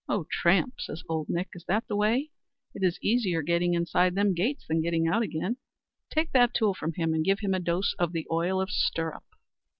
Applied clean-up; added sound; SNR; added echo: none; none; none; none.